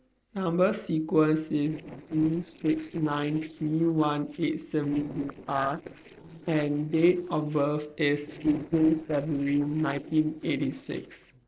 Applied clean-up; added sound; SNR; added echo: neural separator model SepFormer DNS4.